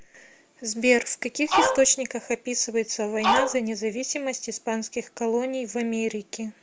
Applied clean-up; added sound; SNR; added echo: none; Dog; -4 dB; none.